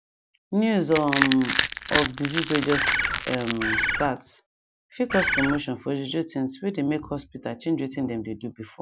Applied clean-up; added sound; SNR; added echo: none; Bird + Crushing; 0 dB; none.